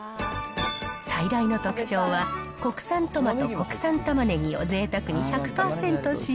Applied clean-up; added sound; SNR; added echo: none; none; none; none.